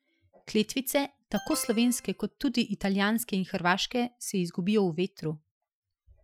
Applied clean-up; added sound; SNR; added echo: classical method Wiener filter.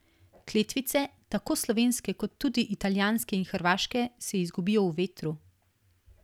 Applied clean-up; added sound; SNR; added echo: none; none; none; none.